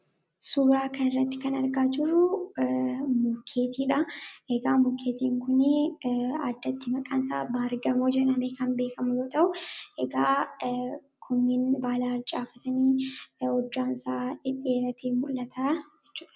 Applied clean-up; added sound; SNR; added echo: none; none; none; none.